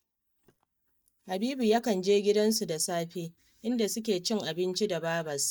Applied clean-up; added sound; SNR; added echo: neural mask model DeepFilterNet 3.